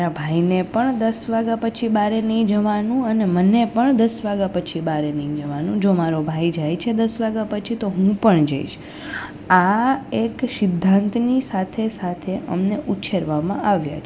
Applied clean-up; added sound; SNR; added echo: none; none; none; none.